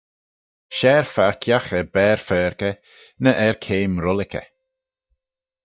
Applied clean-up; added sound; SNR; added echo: neural mask model DeepFilterNet 3.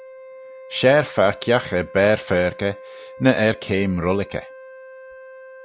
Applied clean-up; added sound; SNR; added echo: none; Wind instrument, woodwind instrument; 18 dB; none.